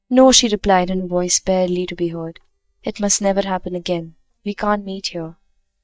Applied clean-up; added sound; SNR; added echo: neural mask model DeepFilterNet 3.